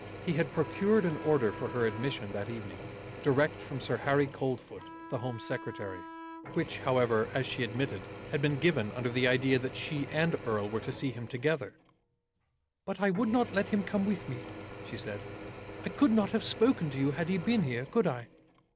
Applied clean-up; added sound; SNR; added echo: none; Drill / Mechanisms + Bowed string instrument; 12 dB; none.